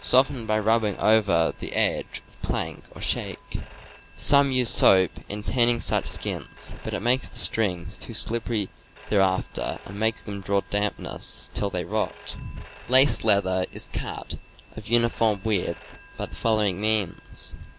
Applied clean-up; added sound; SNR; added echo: none; Telephone; 19 dB; none.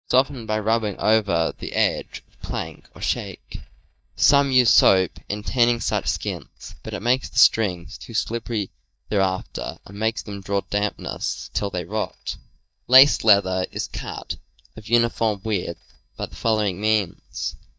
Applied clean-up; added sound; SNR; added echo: neural mask model DeepFilterNet 3.